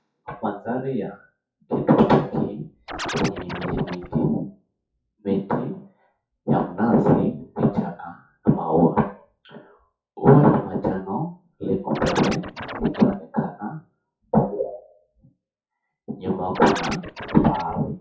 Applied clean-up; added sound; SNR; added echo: classical method WPE with log-MMSE.